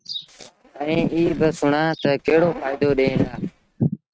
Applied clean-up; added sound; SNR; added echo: neural mask model RNNoise.